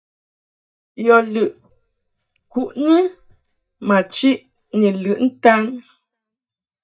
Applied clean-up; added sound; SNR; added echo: neural mask model DeepFilterNet 3.